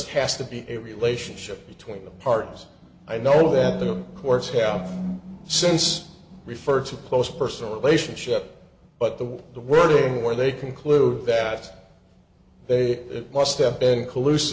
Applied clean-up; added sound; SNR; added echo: none; none; none; none.